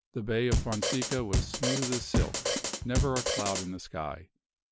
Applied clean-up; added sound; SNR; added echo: none; Drum kit; -3 dB; none.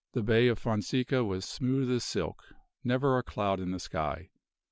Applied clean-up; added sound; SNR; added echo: none; none; none; none.